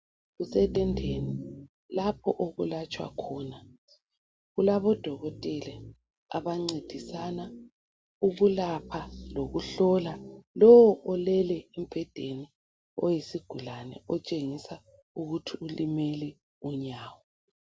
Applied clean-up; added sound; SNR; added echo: none; none; none; none.